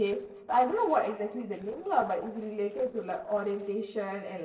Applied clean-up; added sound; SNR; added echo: neural separator model SepFormer DNS4.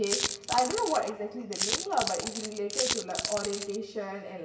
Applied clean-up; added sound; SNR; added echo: none; Coin (dropping); 1 dB; reverberation time 1.1 s.